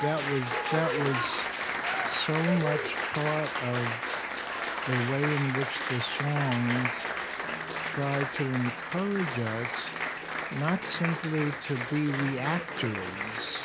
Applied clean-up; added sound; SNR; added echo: none; Applause; 2 dB; none.